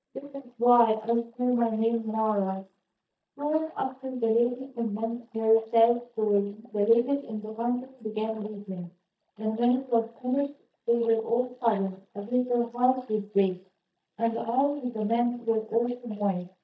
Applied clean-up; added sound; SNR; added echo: neural mask model DeepFilterNet 3.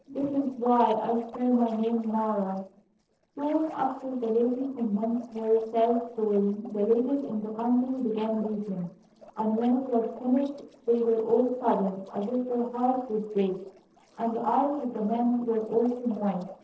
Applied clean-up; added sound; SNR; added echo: neural separator model SepFormer DNS4.